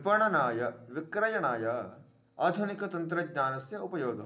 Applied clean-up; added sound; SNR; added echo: none; none; none; none.